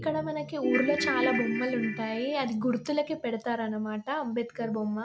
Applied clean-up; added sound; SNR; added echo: none; Ringtone / Keyboard (musical); 2 dB; none.